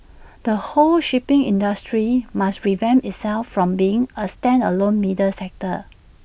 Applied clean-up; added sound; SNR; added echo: none; none; none; none.